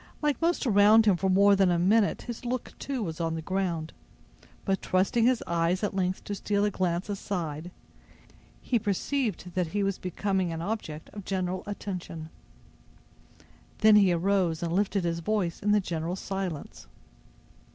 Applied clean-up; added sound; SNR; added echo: none; none; none; none.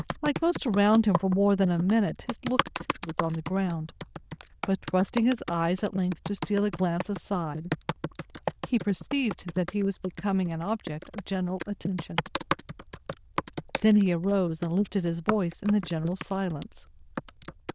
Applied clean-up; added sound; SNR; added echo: neural diffusion model UNIVERSE++.